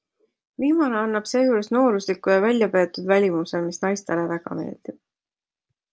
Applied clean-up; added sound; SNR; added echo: none; none; none; none.